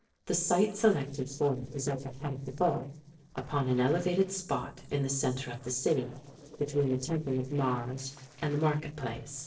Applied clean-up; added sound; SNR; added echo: neural separator model SepFormer DNS4.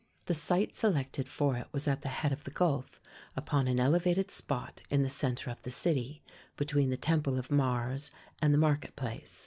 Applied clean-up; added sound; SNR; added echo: none; none; none; none.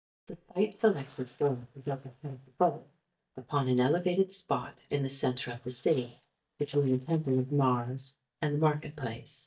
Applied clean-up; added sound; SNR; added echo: neural mask model DeepFilterNet 3.